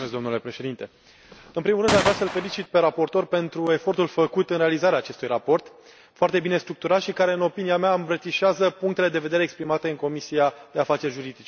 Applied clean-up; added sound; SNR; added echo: none; Gunshot, gunfire; 2 dB; none.